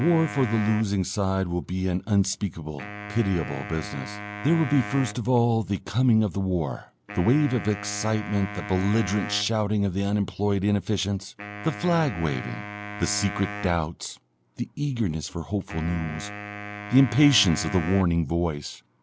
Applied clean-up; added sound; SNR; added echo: none; Wind instrument, woodwind instrument; 13 dB; none.